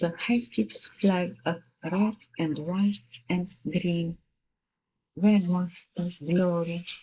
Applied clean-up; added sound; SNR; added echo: neural mask model Resemble Enhance denoiser.